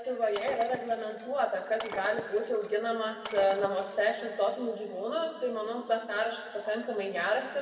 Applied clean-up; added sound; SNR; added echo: none; Shatter; 14 dB; reverberation time 2.3 s.